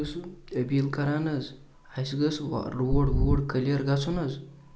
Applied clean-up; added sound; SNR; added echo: none; none; none; none.